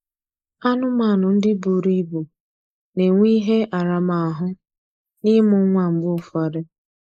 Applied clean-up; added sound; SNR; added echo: neural mask model Resemble Enhance denoiser.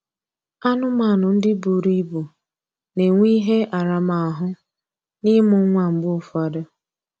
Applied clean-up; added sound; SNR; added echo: none; none; none; none.